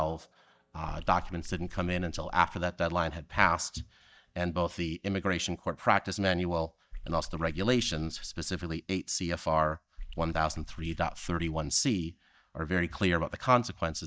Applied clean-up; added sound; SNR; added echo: neural mask model DeepFilterNet 3.